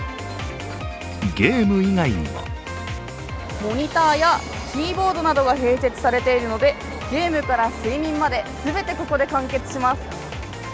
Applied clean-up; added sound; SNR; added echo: none; none; none; none.